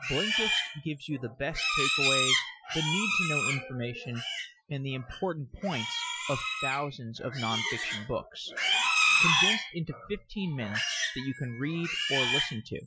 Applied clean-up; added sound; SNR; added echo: classical method Wiener filter.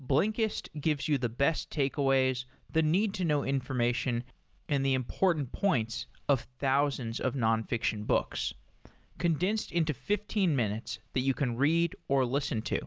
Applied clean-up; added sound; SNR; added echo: none; none; none; none.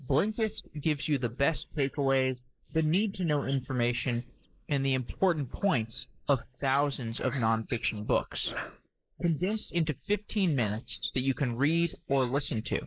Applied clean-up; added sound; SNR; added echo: neural mask model Resemble Enhance denoiser.